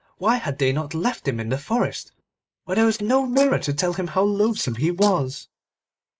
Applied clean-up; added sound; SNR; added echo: neural mask model Resemble Enhance denoiser.